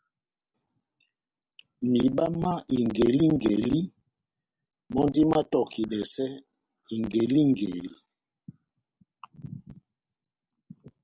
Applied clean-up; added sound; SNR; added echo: none; none; none; none.